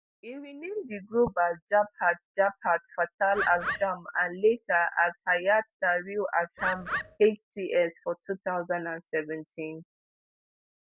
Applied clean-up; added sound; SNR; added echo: none; Bird; 4 dB; none.